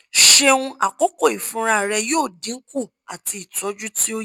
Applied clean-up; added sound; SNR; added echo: none; none; none; none.